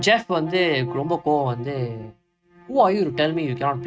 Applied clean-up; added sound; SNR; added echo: neural mask model RNNoise.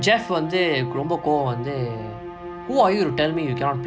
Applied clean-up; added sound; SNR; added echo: none; Bowed string instrument; 11 dB; none.